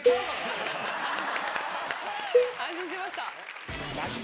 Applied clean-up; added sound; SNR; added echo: none; Cowbell; -2 dB; none.